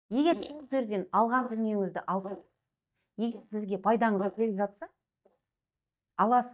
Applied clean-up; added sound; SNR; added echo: neural mask model DeepFilterNet 3.